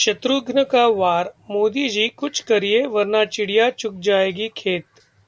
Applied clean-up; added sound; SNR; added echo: none; none; none; none.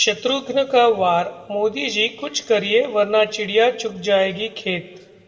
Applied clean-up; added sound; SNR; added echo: none; none; none; reverberation time 1.2 s.